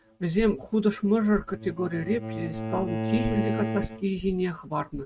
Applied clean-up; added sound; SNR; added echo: neural mask model RNNoise.